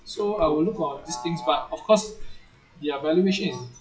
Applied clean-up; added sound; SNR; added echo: classical method WPE with log-MMSE.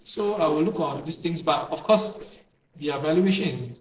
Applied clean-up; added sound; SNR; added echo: neural separator model SepFormer DNS4.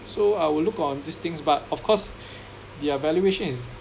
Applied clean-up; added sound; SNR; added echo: none; none; none; none.